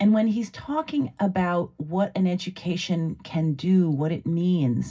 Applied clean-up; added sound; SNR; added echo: none; none; none; reverberation time 0.4 s.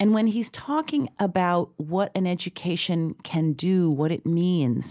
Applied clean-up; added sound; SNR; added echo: none; none; none; none.